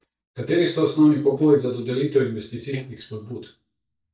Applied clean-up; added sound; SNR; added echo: neural mask model DeepFilterNet 3.